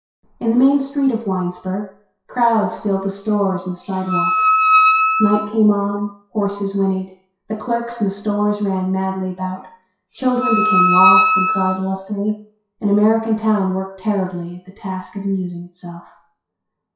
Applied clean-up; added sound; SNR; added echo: classical method WPE with log-MMSE.